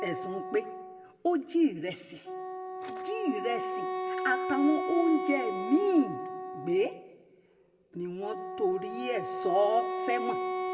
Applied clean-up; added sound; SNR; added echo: none; Wind instrument, woodwind instrument; 5 dB; reverberation time 1.1 s.